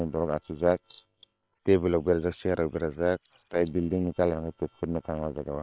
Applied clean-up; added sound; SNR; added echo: neural separator model SepFormer WHAM!.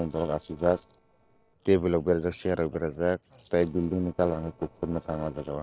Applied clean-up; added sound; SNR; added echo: neural separator model SepFormer DNS4.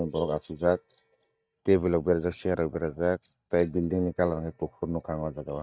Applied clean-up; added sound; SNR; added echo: neural mask model DeepFilterNet 3.